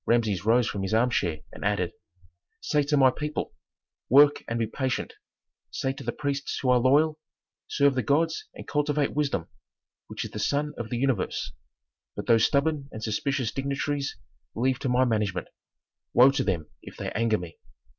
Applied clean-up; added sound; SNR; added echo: none; none; none; none.